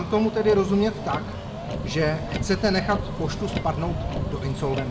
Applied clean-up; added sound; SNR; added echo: none; Motor vehicle (road); 5 dB; reverberation time 0.9 s.